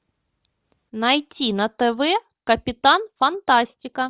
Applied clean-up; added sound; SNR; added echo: none; none; none; none.